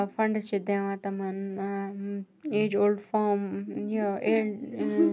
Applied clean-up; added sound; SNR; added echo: none; none; none; none.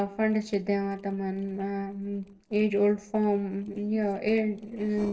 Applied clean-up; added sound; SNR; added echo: neural separator model SepFormer DNS4.